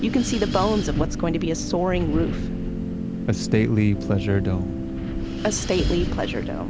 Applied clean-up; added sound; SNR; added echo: none; Wind; 6 dB; none.